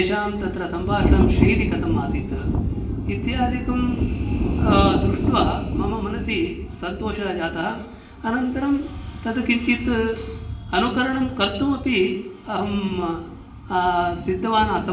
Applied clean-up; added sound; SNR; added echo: none; none; none; reverberation time 0.8 s.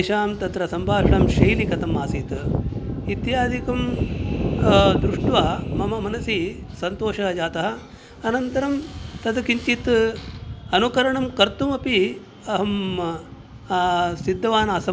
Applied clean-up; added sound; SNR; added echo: none; none; none; none.